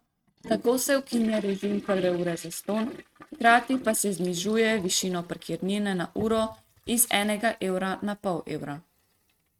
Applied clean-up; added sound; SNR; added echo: neural mask model RNNoise.